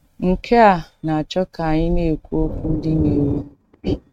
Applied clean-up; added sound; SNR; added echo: neural mask model RNNoise.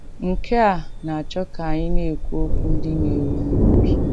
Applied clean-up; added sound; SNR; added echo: none; Thunder; -5 dB; none.